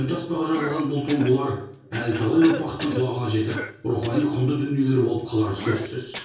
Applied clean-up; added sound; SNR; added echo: none; Cough; 13 dB; reverberation time 0.6 s.